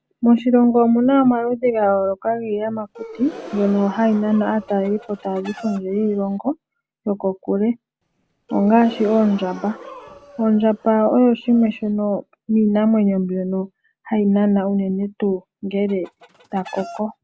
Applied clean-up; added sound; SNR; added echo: none; Chicken, rooster + Gasp; 19 dB; none.